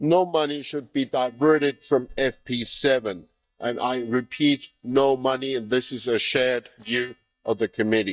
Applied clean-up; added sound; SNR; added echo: neural mask model DeepFilterNet 3.